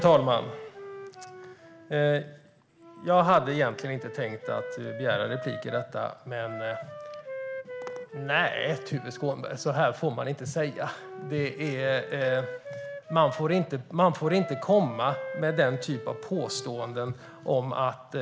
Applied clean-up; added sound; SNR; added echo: none; Wind instrument, woodwind instrument; 13 dB; none.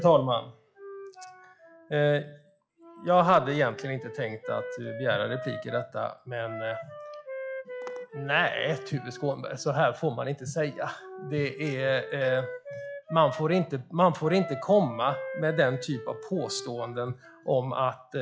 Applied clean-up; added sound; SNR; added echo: classical method log-MMSE.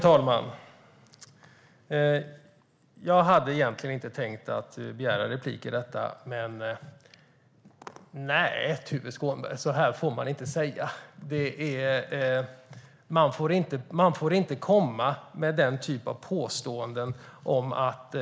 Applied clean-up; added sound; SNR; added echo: none; none; none; none.